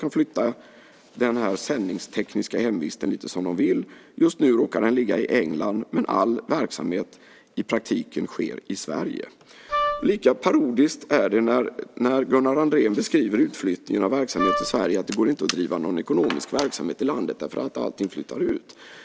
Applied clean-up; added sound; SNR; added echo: none; Wind instrument, woodwind instrument; 3 dB; none.